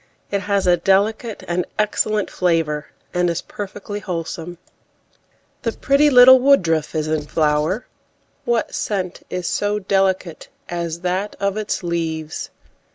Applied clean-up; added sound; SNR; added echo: none; Writing; 16 dB; none.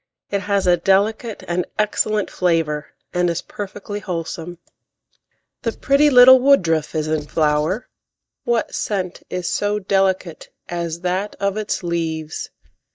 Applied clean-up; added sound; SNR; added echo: neural mask model DeepFilterNet 3.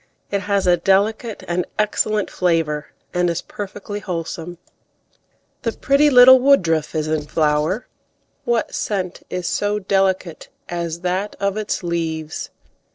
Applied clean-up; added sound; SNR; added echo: neural separator model SepFormer DNS4.